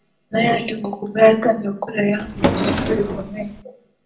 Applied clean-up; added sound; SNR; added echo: none; Drawer open or close; 2 dB; reverberation time 0.4 s.